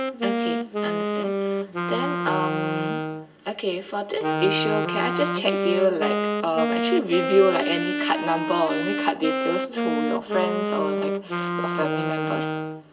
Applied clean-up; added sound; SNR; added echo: none; Wind instrument, woodwind instrument; 0 dB; reverberation time 1.6 s.